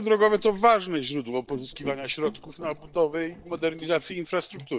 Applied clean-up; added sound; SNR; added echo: neural mask model DeepFilterNet 3.